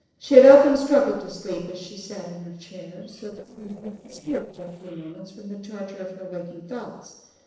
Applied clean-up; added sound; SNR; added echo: neural separator model SepFormer DNS4.